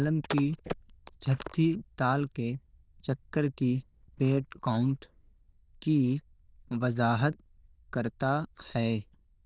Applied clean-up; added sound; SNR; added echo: neural diffusion model UNIVERSE++.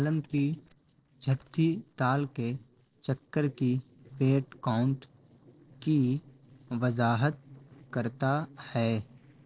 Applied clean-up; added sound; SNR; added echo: neural separator model SepFormer DNS4.